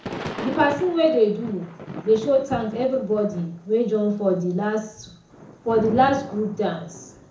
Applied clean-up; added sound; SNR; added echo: none; Thunder / Rain; 14 dB; reverberation time 0.5 s.